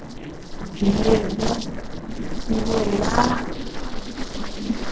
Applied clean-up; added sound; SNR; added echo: neural separator model SepFormer DNS4.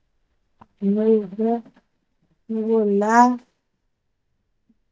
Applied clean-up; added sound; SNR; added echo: neural mask model DeepFilterNet 3.